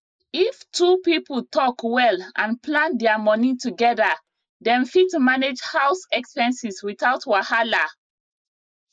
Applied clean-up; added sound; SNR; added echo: neural mask model Resemble Enhance denoiser.